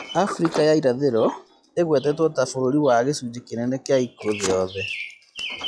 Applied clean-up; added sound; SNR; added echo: classical method log-MMSE.